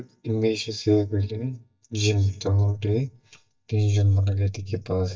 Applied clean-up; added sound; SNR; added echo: neural mask model DeepFilterNet 3.